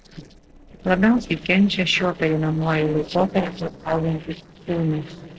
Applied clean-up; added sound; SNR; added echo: neural separator model SepFormer DNS4.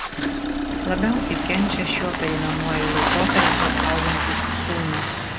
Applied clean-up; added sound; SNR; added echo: none; Engine starting; -4 dB; none.